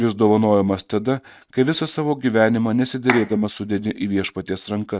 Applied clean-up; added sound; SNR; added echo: neural mask model RNNoise.